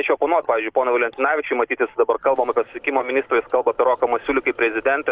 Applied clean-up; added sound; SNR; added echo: neural separator model SepFormer DNS4.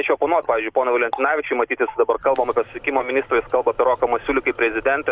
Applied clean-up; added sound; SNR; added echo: none; Water tap, faucet; 19 dB; none.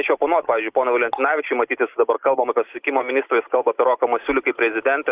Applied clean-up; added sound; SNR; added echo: neural mask model Resemble Enhance denoiser.